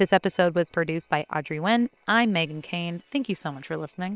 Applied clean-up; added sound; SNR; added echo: neural separator model SepFormer WHAM!.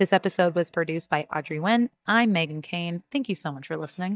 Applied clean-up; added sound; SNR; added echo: neural mask model DeepFilterNet 3.